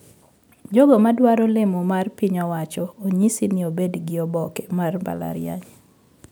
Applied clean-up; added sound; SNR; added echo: none; none; none; none.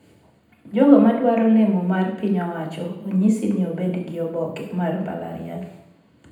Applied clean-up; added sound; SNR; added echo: none; none; none; reverberation time 0.8 s.